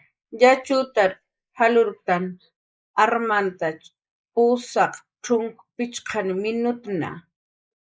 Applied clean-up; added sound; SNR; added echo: neural mask model Resemble Enhance denoiser.